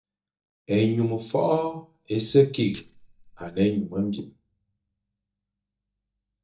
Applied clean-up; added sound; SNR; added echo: neural mask model DeepFilterNet 3.